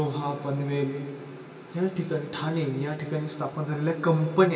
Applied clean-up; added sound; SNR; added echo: none; none; none; reverberation time 2.3 s.